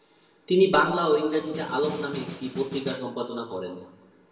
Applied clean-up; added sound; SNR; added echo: none; Snare drum; 12 dB; reverberation time 1.0 s.